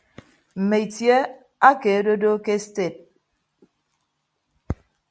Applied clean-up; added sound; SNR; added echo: none; none; none; none.